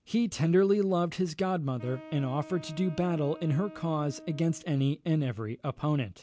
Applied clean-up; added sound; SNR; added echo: none; Wind instrument, woodwind instrument; 18 dB; none.